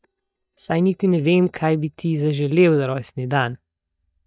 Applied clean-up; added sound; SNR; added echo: neural mask model DeepFilterNet 3.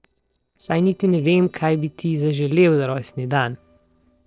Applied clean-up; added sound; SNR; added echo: neural separator model SepFormer DNS4.